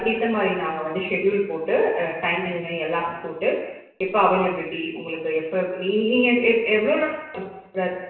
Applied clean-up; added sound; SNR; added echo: none; none; none; reverberation time 0.8 s.